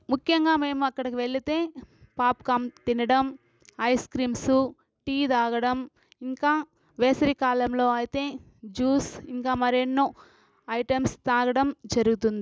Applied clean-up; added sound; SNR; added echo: none; none; none; none.